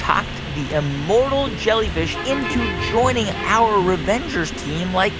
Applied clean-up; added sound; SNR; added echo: none; Bus + Bus; 8 dB; none.